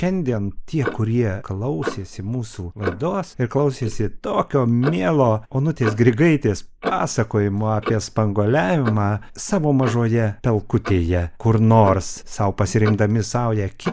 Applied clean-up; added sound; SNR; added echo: neural mask model Resemble Enhance denoiser.